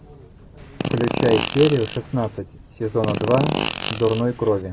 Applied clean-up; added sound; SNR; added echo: none; Fart; 4 dB; none.